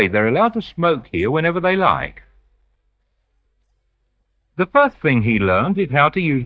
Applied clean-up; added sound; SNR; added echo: neural mask model DeepFilterNet 3.